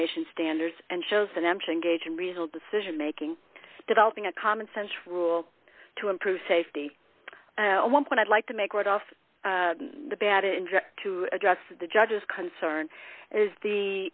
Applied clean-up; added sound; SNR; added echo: none; none; none; none.